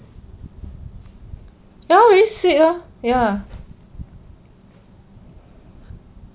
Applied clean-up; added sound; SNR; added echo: none; none; none; none.